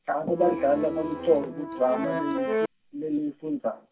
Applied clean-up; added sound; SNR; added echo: none; Accordion; 4 dB; reverberation time 0.2 s.